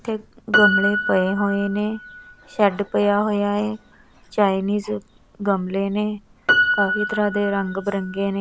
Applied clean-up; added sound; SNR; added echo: none; Piano; 4 dB; none.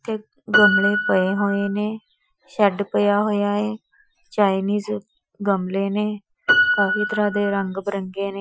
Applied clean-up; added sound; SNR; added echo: classical method Wiener filter.